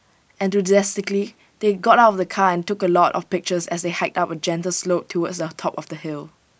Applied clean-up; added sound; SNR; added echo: none; none; none; none.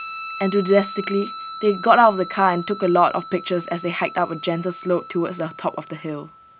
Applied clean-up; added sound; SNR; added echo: none; Guitar; 10 dB; none.